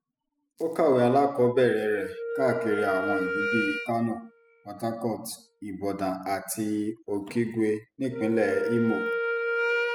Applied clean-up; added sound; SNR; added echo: classical method spectral subtraction.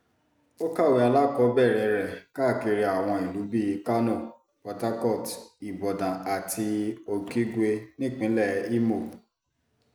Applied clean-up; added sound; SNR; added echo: none; none; none; none.